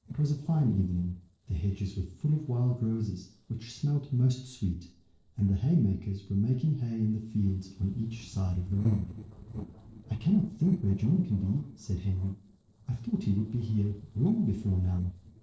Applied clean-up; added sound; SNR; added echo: neural separator model SepFormer DNS4.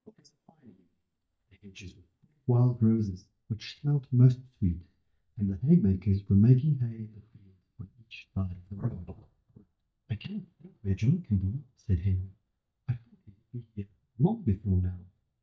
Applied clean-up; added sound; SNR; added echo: neural mask model DeepFilterNet 3.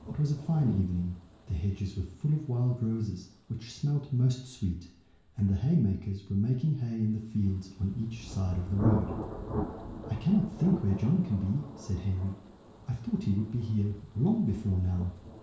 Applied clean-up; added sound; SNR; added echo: none; Thunder; 11 dB; reverberation time 0.6 s.